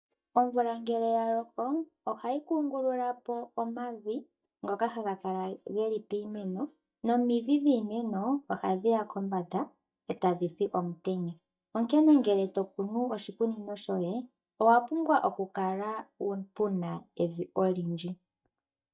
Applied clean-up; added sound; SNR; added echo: neural mask model DeepFilterNet 3.